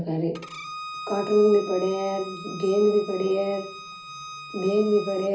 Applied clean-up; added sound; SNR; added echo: none; Bowed string instrument; 14 dB; reverberation time 0.4 s.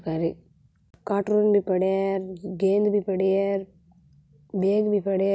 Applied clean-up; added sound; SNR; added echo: none; none; none; none.